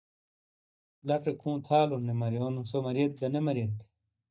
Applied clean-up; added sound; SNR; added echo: neural mask model DeepFilterNet 3.